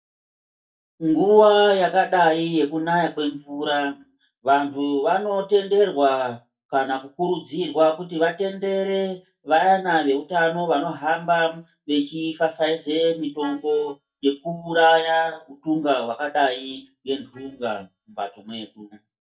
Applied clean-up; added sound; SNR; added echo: neural mask model DeepFilterNet 3.